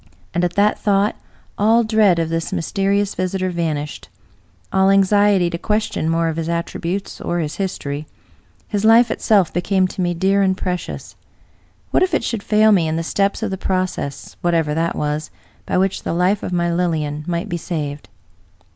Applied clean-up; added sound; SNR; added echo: none; none; none; none.